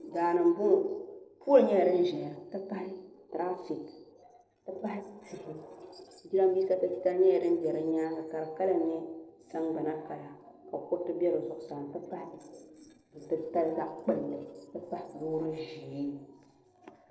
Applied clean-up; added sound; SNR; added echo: neural separator model SepFormer DNS4.